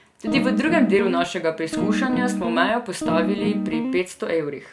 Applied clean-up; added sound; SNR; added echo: none; Guitar; 2 dB; none.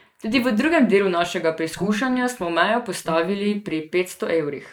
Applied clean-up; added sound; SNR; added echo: neural mask model Resemble Enhance denoiser.